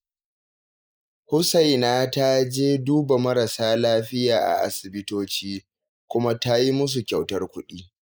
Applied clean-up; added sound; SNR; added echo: neural mask model Resemble Enhance denoiser.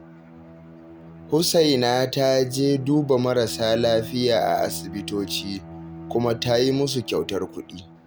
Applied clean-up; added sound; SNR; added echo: none; Bowed string instrument; 16 dB; none.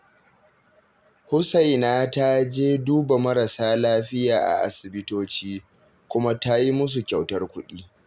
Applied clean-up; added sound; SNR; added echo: none; none; none; none.